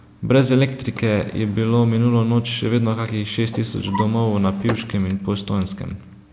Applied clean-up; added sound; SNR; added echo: none; Drawer open or close; 17 dB; none.